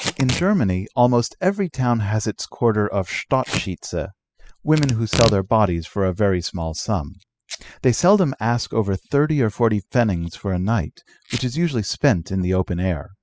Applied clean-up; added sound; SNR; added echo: classical method spectral subtraction.